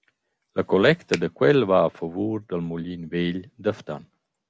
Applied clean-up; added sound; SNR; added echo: none; Finger snapping; 11 dB; none.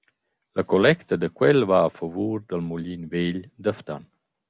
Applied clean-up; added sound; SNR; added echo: none; none; none; none.